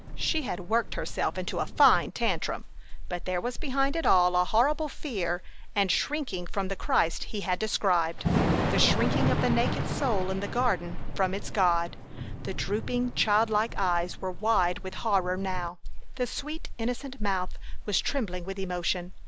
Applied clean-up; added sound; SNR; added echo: none; Thunder / Rain; 2 dB; none.